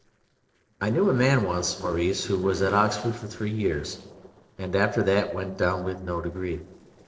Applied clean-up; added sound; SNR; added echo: neural separator model SepFormer DNS4.